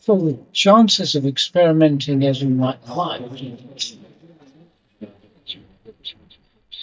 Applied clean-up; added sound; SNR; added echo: neural mask model DeepFilterNet 3.